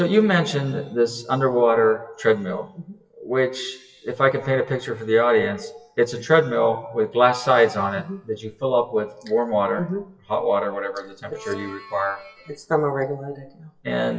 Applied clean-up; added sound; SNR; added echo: classical method WPE with log-MMSE.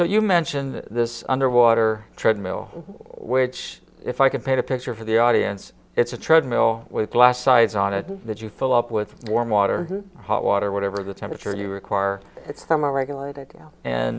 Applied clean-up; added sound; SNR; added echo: none; none; none; none.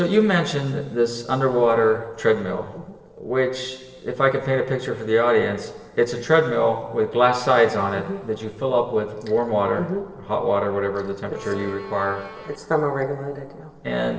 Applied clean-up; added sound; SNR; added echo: neural separator model SepFormer DNS4.